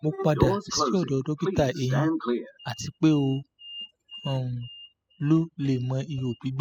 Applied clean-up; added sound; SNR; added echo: classical method spectral subtraction.